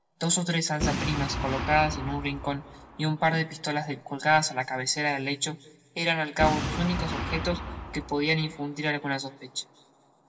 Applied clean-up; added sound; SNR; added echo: none; Boom; 7 dB; reverberation time 1.5 s.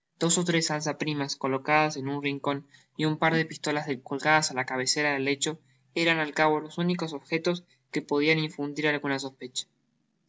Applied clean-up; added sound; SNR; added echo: none; none; none; none.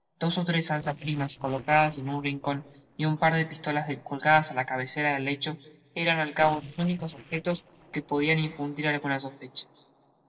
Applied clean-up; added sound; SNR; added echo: neural separator model SepFormer DNS4.